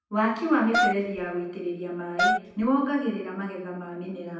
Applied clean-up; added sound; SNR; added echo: none; Wind instrument, woodwind instrument; -1 dB; reverberation time 0.9 s.